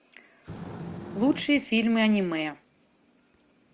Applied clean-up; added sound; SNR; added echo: none; Fire; 16 dB; none.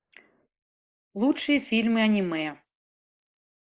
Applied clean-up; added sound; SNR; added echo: neural mask model Resemble Enhance denoiser.